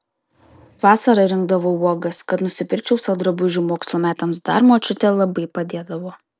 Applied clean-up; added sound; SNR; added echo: none; none; none; none.